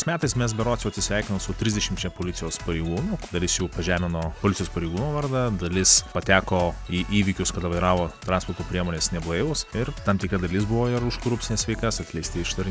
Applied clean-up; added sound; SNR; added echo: none; none; none; none.